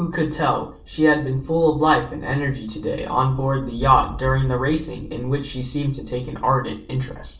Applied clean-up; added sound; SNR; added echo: none; Thunder; 15 dB; reverberation time 0.3 s.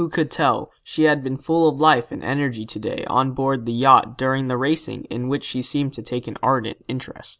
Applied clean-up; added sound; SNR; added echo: none; none; none; none.